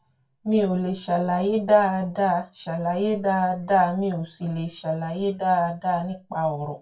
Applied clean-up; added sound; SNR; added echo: none; none; none; reverberation time 0.2 s.